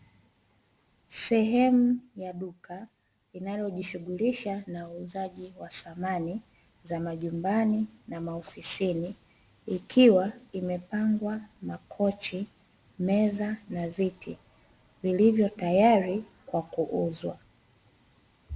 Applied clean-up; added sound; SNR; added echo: none; none; none; none.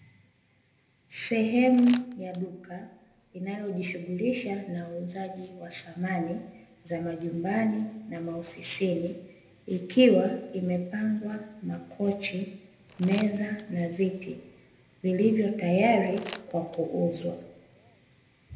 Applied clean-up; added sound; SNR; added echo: none; Crumpling, crinkling; 20 dB; reverberation time 0.8 s.